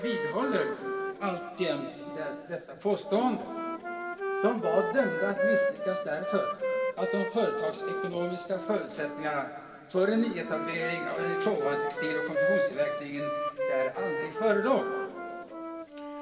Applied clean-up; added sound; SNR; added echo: none; Wind instrument, woodwind instrument; 1 dB; reverberation time 2.3 s.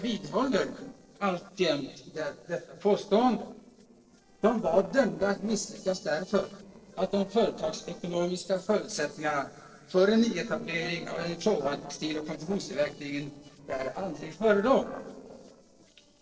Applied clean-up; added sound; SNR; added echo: neural separator model SepFormer DNS4.